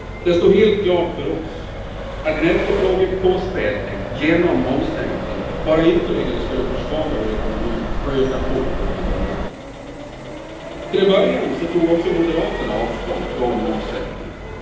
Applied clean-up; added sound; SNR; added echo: none; Accelerating, revving, vroom; 6 dB; reverberation time 0.9 s.